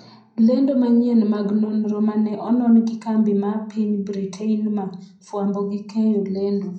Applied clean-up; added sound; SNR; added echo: none; none; none; reverberation time 0.6 s.